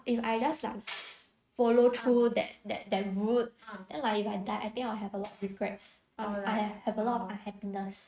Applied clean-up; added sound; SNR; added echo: neural mask model RNNoise.